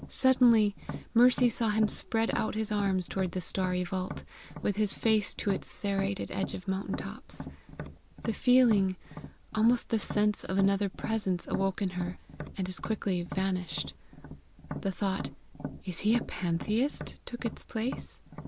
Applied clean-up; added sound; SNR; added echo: none; Tap; 12 dB; none.